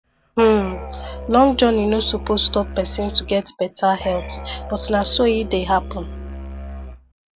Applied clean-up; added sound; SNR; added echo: none; Musical instrument; 12 dB; none.